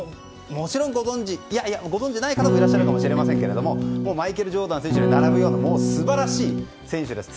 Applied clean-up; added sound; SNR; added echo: none; Electric guitar / Strum; -5 dB; none.